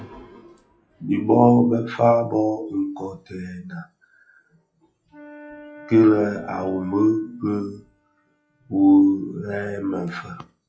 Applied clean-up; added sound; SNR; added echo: classical method log-MMSE.